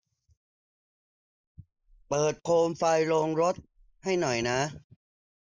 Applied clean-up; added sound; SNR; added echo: neural mask model Resemble Enhance denoiser.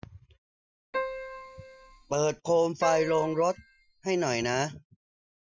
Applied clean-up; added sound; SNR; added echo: classical method Wiener filter.